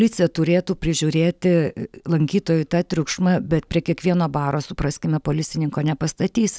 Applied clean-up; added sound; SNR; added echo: none; none; none; none.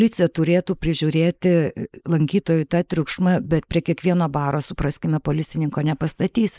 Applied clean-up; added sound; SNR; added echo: neural mask model Resemble Enhance denoiser.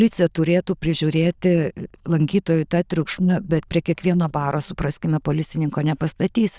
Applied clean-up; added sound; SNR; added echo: neural diffusion model UNIVERSE++.